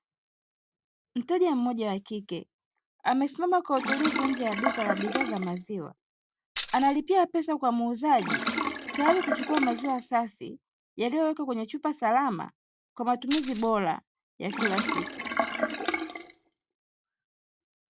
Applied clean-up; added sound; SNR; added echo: none; Sink (filling or washing) + Tambourine; 3 dB; none.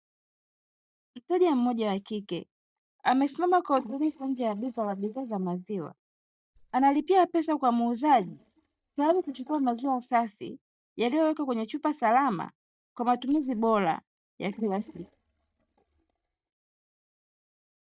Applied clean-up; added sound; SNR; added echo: neural mask model DeepFilterNet 3.